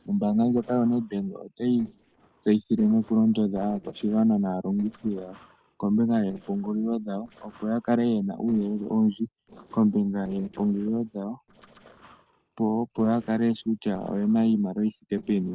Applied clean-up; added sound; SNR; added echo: neural separator model SepFormer DNS4.